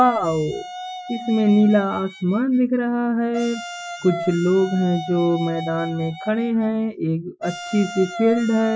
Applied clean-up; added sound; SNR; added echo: classical method Wiener filter.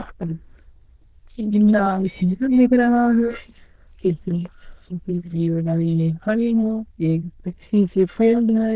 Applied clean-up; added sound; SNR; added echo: neural diffusion model UNIVERSE++.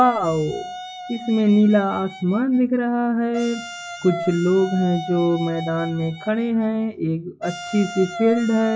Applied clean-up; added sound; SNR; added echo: classical method log-MMSE.